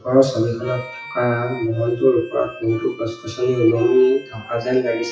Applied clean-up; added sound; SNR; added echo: classical method WPE with log-MMSE.